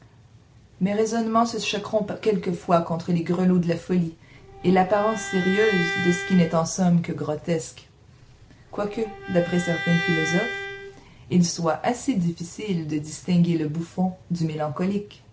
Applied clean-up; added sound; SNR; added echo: none; Bowed string instrument; 8 dB; none.